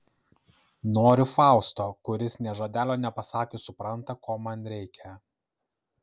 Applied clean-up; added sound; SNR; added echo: none; none; none; none.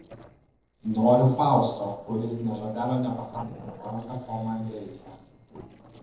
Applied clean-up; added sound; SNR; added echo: neural separator model SepFormer DNS4.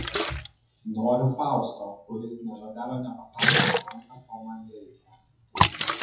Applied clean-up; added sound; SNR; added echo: classical method WPE with log-MMSE.